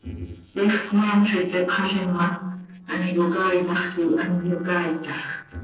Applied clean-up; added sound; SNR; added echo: neural separator model SepFormer DNS4.